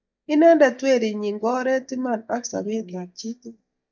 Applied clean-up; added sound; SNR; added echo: neural mask model DeepFilterNet 3.